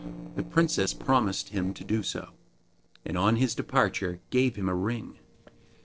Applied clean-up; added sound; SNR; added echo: neural separator model SepFormer DNS4.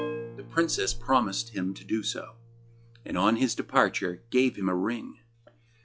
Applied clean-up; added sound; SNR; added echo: classical method log-MMSE.